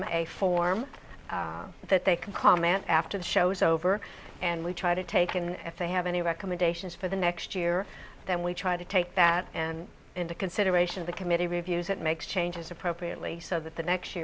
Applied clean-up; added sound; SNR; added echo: none; none; none; none.